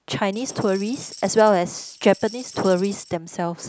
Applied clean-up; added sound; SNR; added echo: none; Slam / Wood + Tambourine; 20 dB; none.